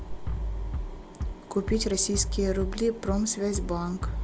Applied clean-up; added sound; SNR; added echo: none; Bass drum; 3 dB; none.